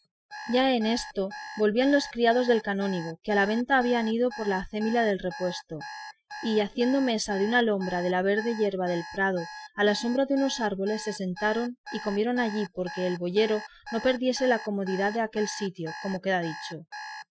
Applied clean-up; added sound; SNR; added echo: classical method Wiener filter.